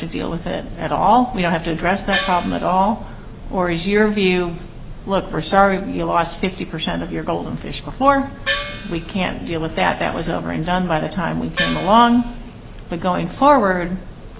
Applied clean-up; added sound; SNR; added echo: none; Gong; 7 dB; none.